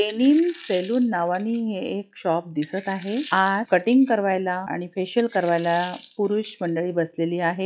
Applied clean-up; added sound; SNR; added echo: classical method log-MMSE.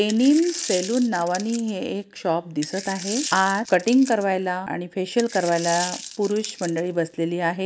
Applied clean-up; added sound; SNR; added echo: none; Coin (dropping); 13 dB; none.